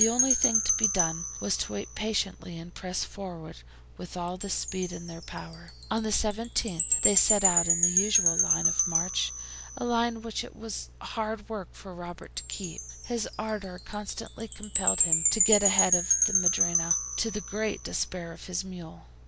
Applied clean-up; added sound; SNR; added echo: none; Wind chime; -3 dB; none.